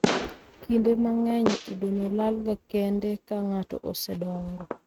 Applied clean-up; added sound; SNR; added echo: neural mask model RNNoise.